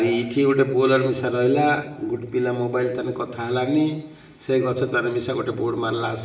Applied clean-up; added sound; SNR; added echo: none; none; none; reverberation time 0.8 s.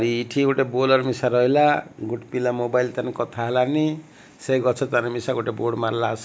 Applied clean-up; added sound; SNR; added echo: none; none; none; none.